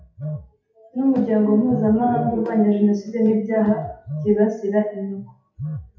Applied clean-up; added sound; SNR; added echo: classical method WPE with log-MMSE.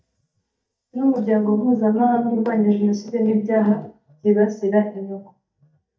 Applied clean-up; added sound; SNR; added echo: neural mask model DeepFilterNet 3.